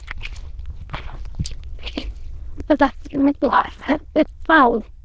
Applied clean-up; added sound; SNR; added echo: neural diffusion model UNIVERSE++.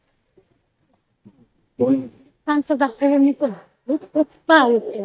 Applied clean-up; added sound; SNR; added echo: neural mask model DeepFilterNet 3.